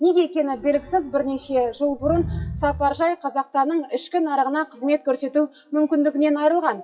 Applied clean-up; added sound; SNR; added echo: classical method WPE with log-MMSE.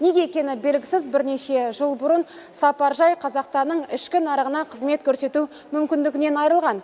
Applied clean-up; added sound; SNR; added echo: none; none; none; none.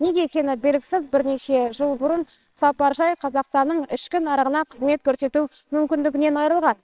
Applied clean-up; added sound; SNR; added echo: neural separator model SepFormer WHAMR!.